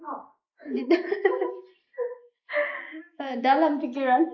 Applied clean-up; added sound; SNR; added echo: neural mask model Resemble Enhance denoiser.